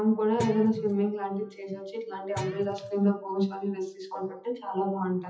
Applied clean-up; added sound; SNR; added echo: classical method WPE with log-MMSE.